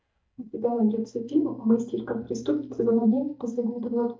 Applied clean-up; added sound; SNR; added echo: neural mask model DeepFilterNet 3.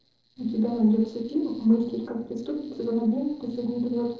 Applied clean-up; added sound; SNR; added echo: neural separator model SepFormer DNS4.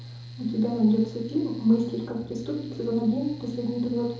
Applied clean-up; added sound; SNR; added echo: none; Mechanical fan; 14 dB; reverberation time 2.6 s.